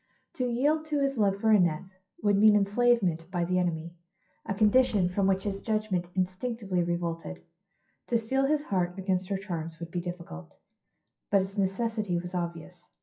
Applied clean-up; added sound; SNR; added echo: classical method WPE with log-MMSE.